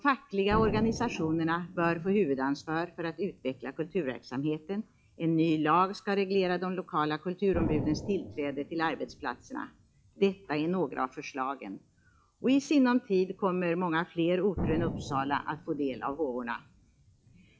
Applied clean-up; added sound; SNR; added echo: classical method log-MMSE.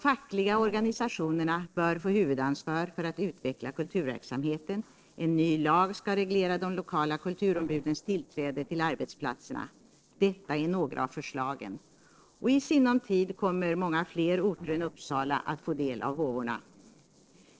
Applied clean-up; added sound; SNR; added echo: neural separator model SepFormer DNS4.